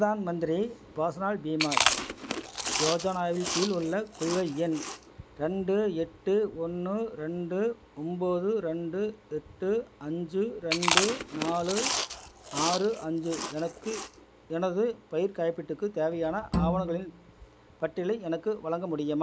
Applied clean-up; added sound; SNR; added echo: none; Chewing, mastication + Bowed string instrument; 1 dB; none.